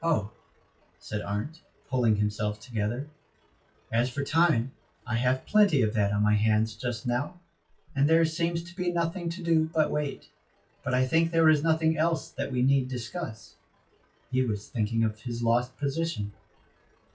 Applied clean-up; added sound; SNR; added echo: classical method WPE with log-MMSE.